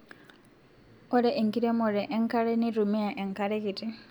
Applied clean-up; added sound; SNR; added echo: none; none; none; none.